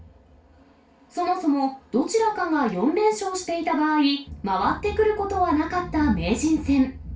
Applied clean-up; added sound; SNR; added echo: none; none; none; reverberation time 0.3 s.